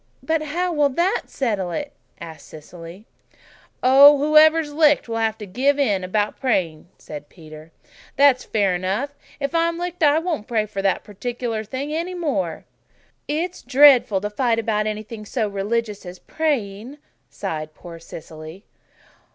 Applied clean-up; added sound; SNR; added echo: none; none; none; none.